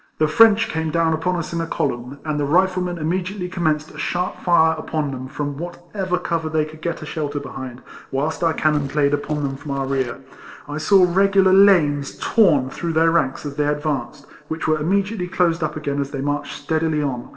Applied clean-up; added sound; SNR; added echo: neural separator model SepFormer DNS4.